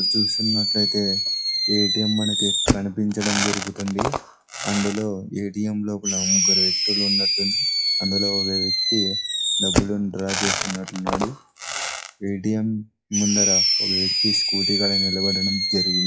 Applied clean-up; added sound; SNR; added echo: classical method log-MMSE.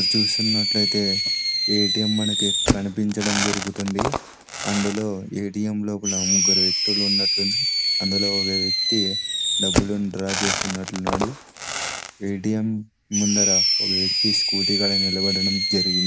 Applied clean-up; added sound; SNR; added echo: none; Fireworks; -3 dB; none.